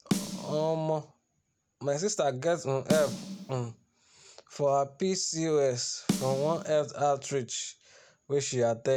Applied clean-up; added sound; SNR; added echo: none; Snare drum; 8 dB; none.